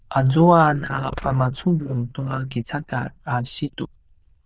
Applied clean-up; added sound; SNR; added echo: neural diffusion model UNIVERSE++.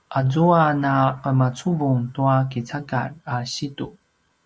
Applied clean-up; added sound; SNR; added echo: none; none; none; none.